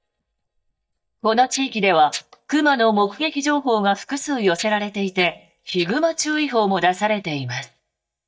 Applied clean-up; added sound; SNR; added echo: neural mask model DeepFilterNet 3.